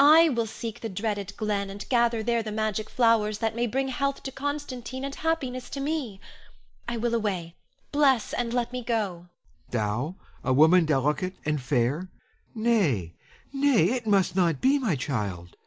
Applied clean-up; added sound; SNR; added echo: none; none; none; none.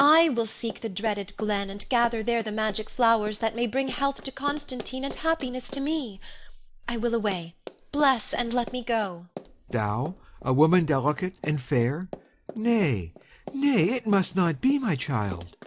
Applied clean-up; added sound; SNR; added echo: none; Run; 18 dB; none.